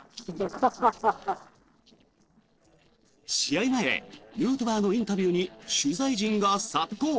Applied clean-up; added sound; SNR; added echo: neural separator model SepFormer DNS4.